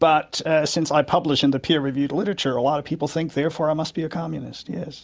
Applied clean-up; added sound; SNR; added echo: none; none; none; none.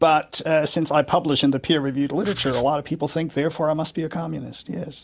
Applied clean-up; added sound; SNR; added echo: none; Writing; 11 dB; none.